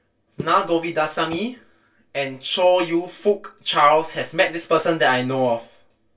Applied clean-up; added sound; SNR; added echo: none; Walk, footsteps; 19 dB; reverberation time 0.2 s.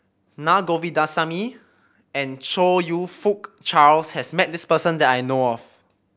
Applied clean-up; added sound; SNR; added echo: none; none; none; none.